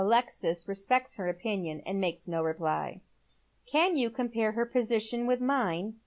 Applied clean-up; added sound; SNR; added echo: none; none; none; none.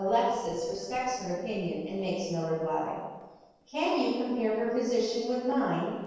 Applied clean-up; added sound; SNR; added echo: neural separator model SepFormer DNS4.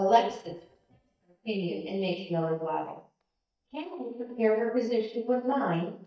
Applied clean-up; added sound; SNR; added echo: neural mask model DeepFilterNet 3.